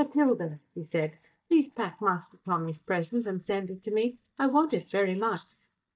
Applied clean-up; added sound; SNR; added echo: neural mask model DeepFilterNet 3.